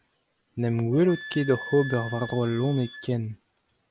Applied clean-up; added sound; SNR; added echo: none; Wind instrument, woodwind instrument; 15 dB; none.